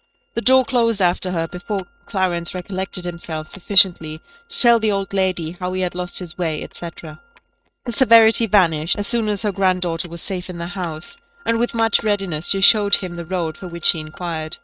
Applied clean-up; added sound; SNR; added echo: neural mask model RNNoise.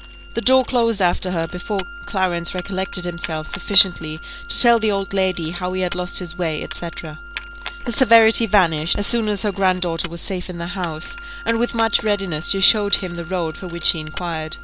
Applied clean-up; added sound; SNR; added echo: none; Keys jangling + Wind instrument, woodwind instrument; 14 dB; none.